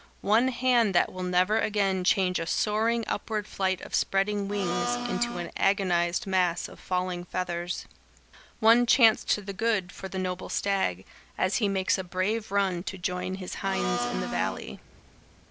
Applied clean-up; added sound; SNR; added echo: none; Domestic sounds, home sounds; 4 dB; none.